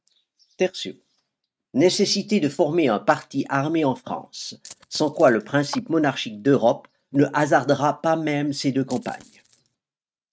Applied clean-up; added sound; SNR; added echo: neural mask model RNNoise.